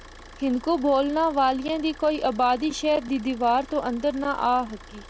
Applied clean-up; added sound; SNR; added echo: none; Idling / Car; 20 dB; none.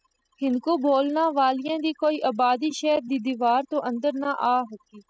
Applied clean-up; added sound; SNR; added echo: classical method spectral subtraction.